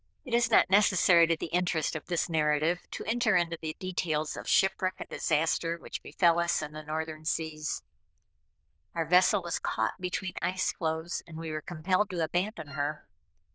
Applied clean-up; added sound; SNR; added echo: neural diffusion model UNIVERSE++.